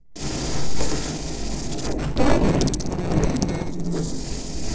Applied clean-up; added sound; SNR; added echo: neural separator model SepFormer DNS4.